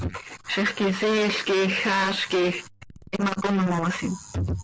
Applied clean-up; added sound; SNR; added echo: none; none; none; none.